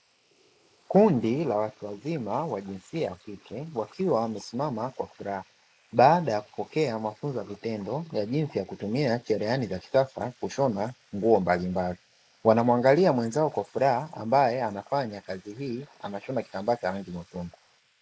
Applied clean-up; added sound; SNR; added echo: neural mask model Resemble Enhance denoiser.